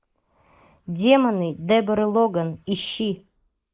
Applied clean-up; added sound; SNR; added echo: neural mask model Resemble Enhance denoiser.